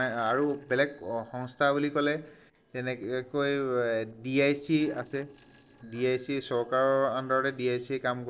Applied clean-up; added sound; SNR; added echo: neural separator model SepFormer DNS4.